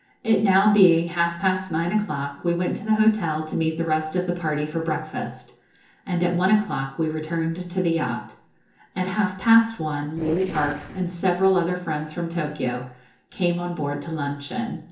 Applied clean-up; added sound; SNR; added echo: neural separator model SepFormer DNS4.